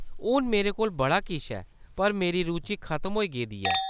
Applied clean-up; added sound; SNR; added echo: none; Chink, clink; 5 dB; none.